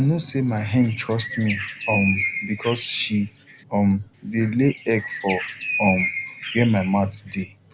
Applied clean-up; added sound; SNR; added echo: none; Bird; 8 dB; none.